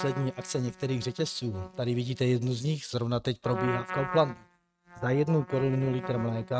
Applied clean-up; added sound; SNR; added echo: neural mask model RNNoise.